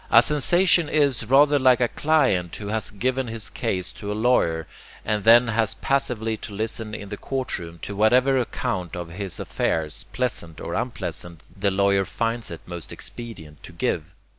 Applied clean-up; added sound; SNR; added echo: none; none; none; none.